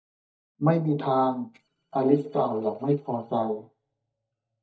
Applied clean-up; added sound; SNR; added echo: neural mask model DeepFilterNet 3.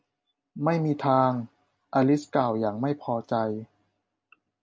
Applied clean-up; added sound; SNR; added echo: none; none; none; none.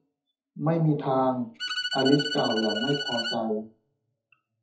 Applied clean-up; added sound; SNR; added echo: classical method WPE with log-MMSE.